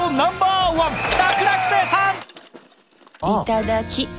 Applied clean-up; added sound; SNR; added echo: none; Bicycle; 13 dB; none.